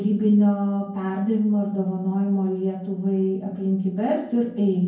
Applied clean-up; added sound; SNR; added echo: none; none; none; reverberation time 0.9 s.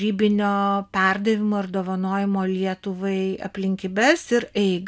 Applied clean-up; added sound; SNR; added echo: none; none; none; none.